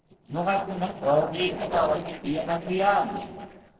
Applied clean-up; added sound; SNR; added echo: neural separator model SepFormer DNS4.